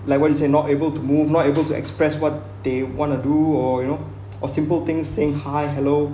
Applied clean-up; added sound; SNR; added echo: none; none; none; none.